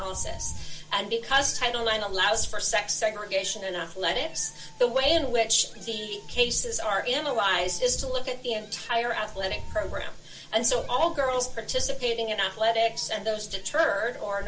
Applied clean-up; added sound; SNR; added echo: none; Meow; 8 dB; reverberation time 0.2 s.